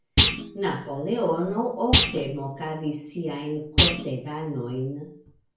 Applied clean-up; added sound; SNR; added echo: none; Thump, thud; -4 dB; reverberation time 0.3 s.